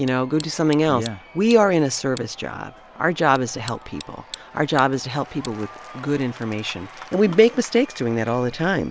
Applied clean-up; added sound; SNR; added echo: none; Applause / Crowd / Cheering + Tick; 20 dB; none.